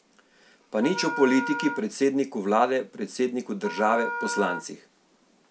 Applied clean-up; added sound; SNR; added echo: none; Wind instrument, woodwind instrument; 9 dB; none.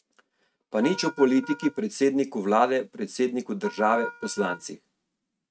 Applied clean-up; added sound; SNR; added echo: neural mask model RNNoise.